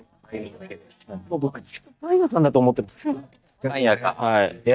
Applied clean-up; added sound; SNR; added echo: neural mask model DeepFilterNet 3.